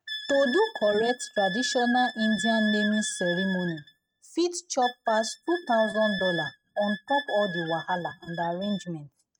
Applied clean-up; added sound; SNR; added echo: neural mask model RNNoise.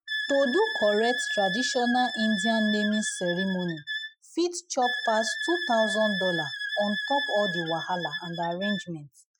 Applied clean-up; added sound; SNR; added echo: classical method Wiener filter.